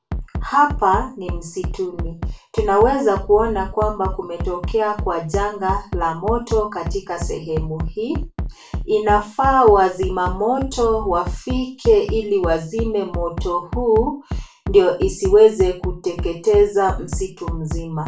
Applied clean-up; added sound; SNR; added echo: none; Bass drum; 8 dB; reverberation time 0.3 s.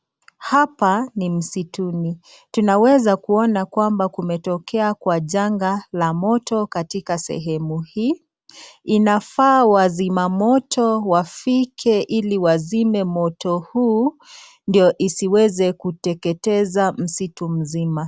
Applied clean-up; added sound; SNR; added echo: none; none; none; none.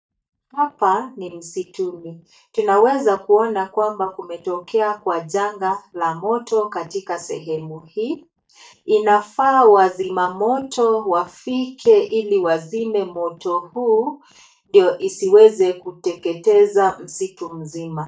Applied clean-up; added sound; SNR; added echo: neural mask model DeepFilterNet 3.